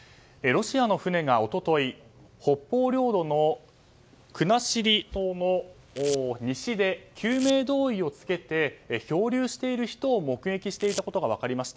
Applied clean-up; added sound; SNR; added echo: none; Domestic sounds, home sounds; 17 dB; none.